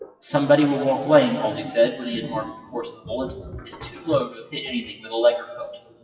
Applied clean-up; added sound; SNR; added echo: classical method WPE with log-MMSE.